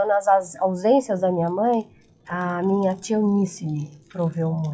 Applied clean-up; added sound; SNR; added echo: classical method WPE with log-MMSE.